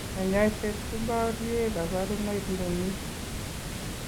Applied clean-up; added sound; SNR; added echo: none; Water; 4 dB; none.